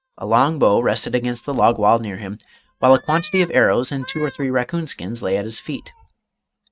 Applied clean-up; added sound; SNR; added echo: neural mask model RNNoise.